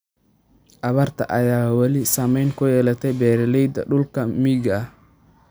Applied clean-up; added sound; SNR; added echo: none; none; none; none.